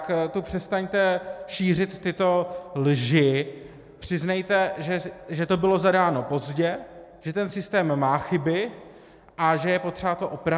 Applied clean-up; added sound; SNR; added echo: none; none; none; none.